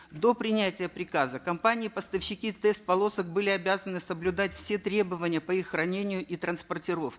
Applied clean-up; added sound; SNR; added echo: none; none; none; none.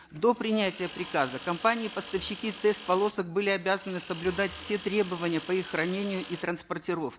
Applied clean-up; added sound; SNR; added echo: none; Tools; 15 dB; none.